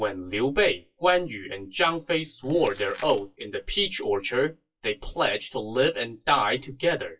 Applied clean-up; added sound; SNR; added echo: classical method WPE with log-MMSE.